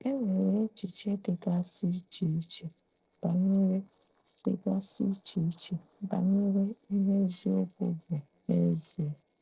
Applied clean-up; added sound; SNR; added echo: neural separator model SepFormer DNS4.